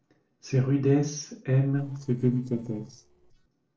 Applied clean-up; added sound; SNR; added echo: neural separator model SepFormer DNS4.